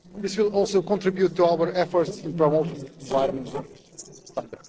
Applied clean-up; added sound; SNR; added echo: neural separator model SepFormer DNS4.